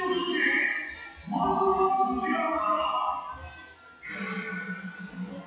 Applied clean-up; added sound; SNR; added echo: classical method WPE with log-MMSE.